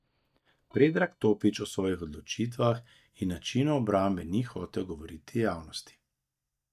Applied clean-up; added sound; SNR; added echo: neural mask model DeepFilterNet 3.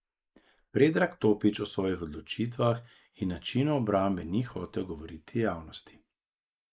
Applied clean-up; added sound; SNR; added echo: neural mask model Resemble Enhance denoiser.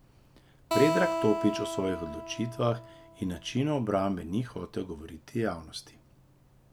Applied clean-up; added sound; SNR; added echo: none; Acoustic guitar; 3 dB; none.